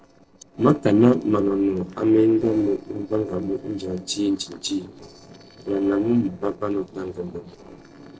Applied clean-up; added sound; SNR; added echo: neural separator model SepFormer DNS4.